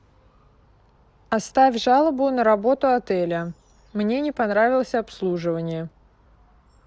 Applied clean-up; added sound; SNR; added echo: none; none; none; none.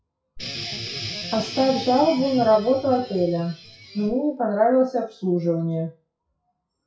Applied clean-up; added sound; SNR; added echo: classical method WPE with log-MMSE.